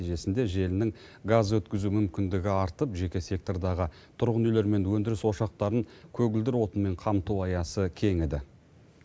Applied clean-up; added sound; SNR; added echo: none; none; none; none.